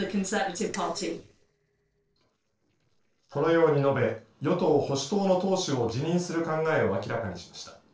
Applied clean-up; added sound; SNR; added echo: neural separator model SepFormer DNS4.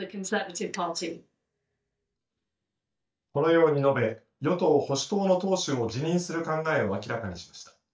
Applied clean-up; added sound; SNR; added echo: neural mask model DeepFilterNet 3.